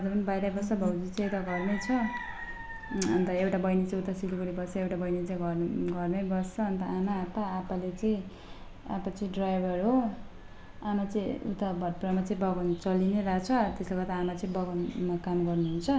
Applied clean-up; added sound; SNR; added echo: none; none; none; none.